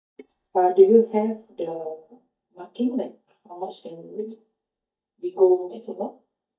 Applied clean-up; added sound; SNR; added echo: neural mask model DeepFilterNet 3.